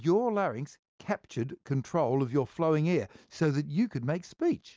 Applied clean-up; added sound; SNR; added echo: none; none; none; none.